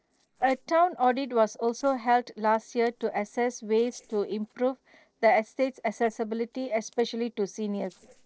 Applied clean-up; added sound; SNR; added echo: neural separator model SepFormer DNS4.